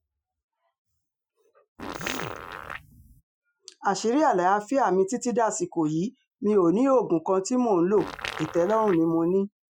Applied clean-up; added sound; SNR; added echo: classical method Wiener filter.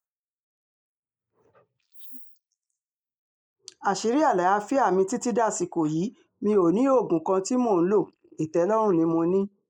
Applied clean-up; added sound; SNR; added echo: neural mask model Resemble Enhance denoiser.